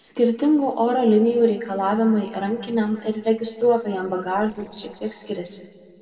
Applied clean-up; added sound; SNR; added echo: neural separator model SepFormer DNS4.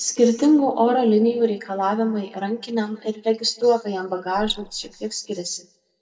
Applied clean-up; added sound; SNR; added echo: neural mask model DeepFilterNet 3.